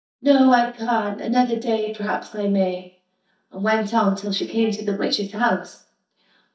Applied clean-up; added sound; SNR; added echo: neural mask model DeepFilterNet 3.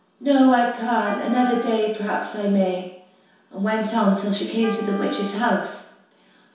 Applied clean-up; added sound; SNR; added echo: none; Wind instrument, woodwind instrument; 16 dB; reverberation time 0.7 s.